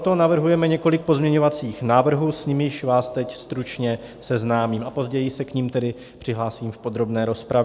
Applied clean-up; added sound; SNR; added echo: none; none; none; none.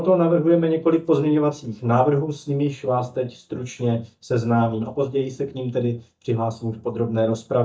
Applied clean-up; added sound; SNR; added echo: neural mask model DeepFilterNet 3.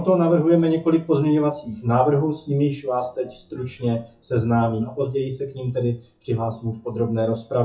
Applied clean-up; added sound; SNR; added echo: classical method WPE with log-MMSE.